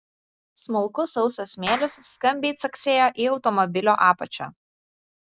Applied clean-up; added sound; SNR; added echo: none; Clapping; 16 dB; none.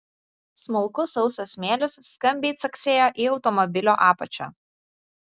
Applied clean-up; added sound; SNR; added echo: none; none; none; none.